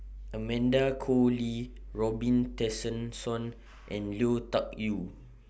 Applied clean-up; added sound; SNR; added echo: none; none; none; none.